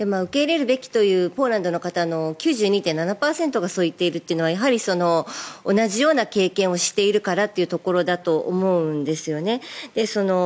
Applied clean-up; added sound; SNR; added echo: none; none; none; none.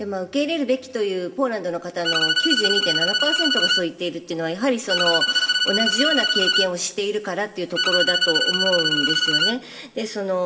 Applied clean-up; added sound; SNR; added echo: none; Bowed string instrument; -3 dB; reverberation time 2.8 s.